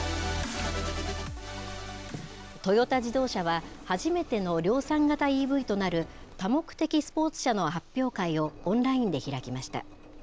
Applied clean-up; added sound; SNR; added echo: none; Engine; 19 dB; none.